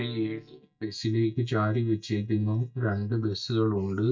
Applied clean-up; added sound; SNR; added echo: neural mask model DeepFilterNet 3.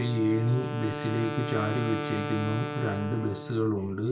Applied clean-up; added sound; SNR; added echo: none; Wind instrument, woodwind instrument; 7 dB; reverberation time 0.2 s.